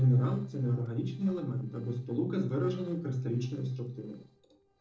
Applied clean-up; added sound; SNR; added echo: neural separator model SepFormer DNS4.